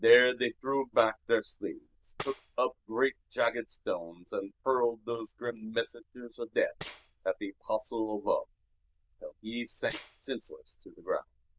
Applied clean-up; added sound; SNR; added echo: neural diffusion model UNIVERSE++.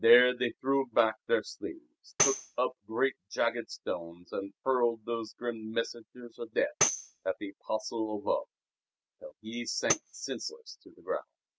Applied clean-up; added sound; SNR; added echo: neural mask model RNNoise.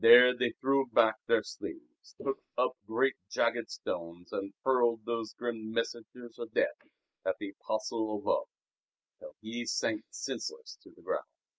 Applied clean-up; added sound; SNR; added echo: neural mask model Resemble Enhance denoiser.